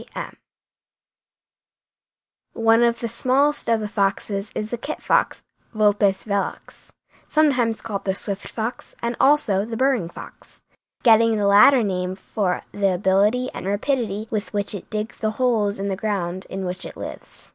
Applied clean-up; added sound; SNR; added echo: none; none; none; none.